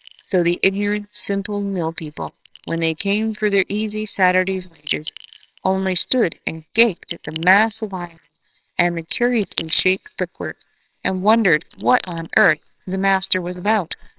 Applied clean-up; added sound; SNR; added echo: neural separator model SepFormer WHAMR!.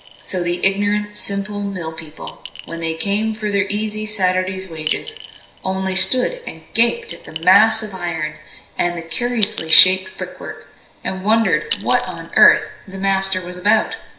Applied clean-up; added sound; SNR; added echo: none; Chink, clink; 16 dB; reverberation time 0.5 s.